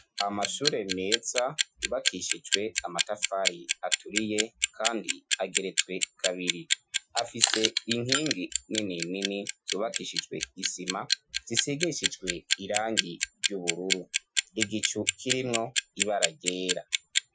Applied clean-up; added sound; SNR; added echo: classical method Wiener filter.